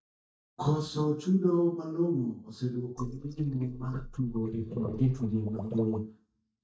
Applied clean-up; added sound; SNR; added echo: neural mask model DeepFilterNet 3.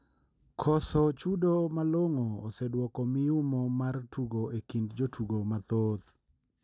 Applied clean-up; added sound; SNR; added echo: none; none; none; none.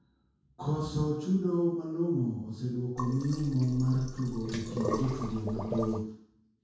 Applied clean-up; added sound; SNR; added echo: none; Sink (filling or washing); 7 dB; reverberation time 0.6 s.